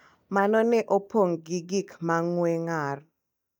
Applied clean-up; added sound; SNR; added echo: neural mask model DeepFilterNet 3.